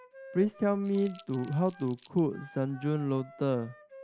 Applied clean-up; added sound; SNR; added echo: none; Wind instrument, woodwind instrument + Crumpling, crinkling; 19 dB; none.